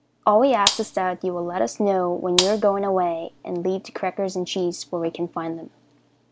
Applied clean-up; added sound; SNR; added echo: none; Gunshot, gunfire; 5 dB; none.